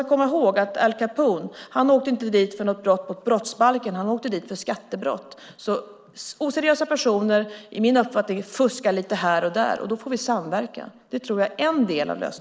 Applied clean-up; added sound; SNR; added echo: neural mask model Resemble Enhance denoiser.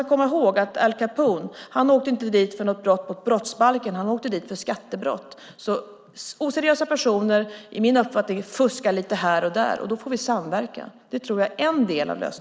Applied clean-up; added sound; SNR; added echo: none; none; none; none.